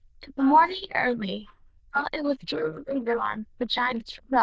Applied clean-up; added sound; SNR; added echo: neural diffusion model UNIVERSE++.